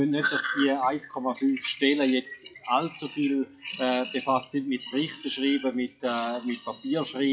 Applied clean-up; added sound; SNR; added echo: classical method WPE with log-MMSE.